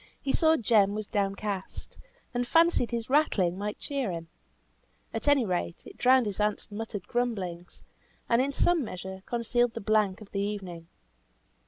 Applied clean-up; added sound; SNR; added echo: none; none; none; none.